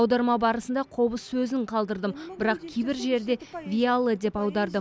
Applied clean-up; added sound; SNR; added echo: none; none; none; none.